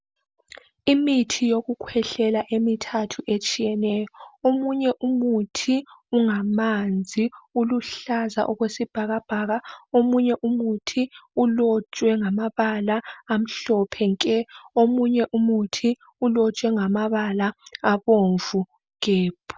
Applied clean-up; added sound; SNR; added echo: none; none; none; none.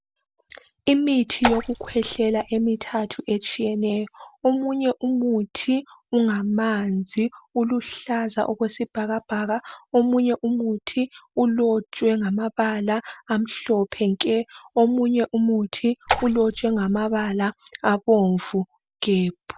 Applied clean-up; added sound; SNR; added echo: none; Raindrop / Splash, splatter; 7 dB; none.